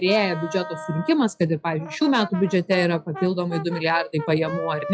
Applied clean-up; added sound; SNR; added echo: classical method log-MMSE.